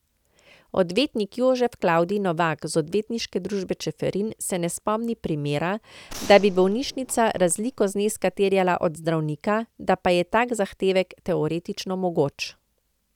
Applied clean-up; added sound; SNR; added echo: none; Gunshot, gunfire; 17 dB; none.